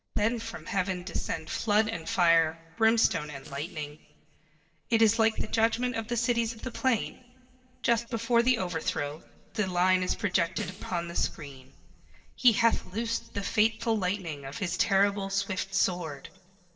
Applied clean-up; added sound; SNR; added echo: neural separator model SepFormer DNS4.